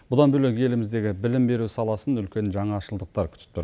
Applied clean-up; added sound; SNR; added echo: none; none; none; none.